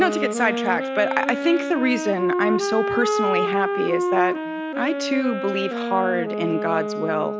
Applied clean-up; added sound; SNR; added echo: none; Wind instrument, woodwind instrument; 1 dB; none.